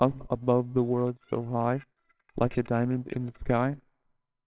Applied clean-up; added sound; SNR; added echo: neural separator model SepFormer WHAMR!.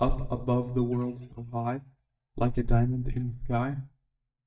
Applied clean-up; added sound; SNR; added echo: neural mask model DeepFilterNet 3.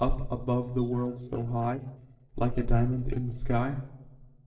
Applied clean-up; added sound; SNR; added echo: neural separator model SepFormer DNS4.